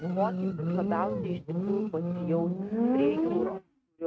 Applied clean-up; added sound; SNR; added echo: neural mask model RNNoise.